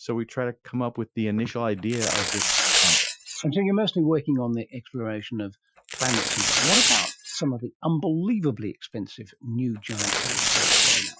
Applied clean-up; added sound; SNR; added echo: classical method Wiener filter.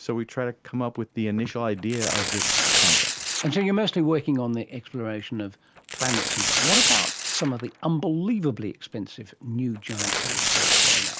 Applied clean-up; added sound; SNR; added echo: none; Tearing; -1 dB; none.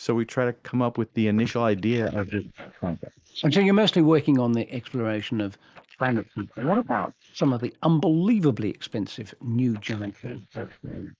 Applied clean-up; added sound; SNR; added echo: neural mask model Resemble Enhance denoiser.